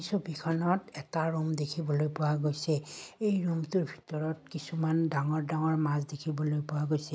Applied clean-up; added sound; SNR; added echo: none; none; none; none.